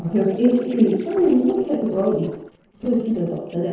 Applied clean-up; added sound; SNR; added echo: neural separator model SepFormer DNS4.